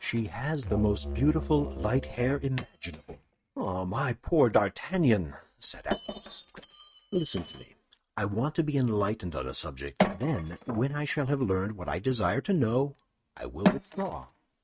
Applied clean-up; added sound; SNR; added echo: neural mask model RNNoise.